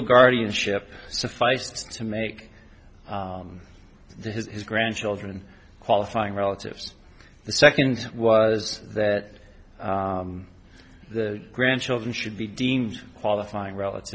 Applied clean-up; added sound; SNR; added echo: none; none; none; none.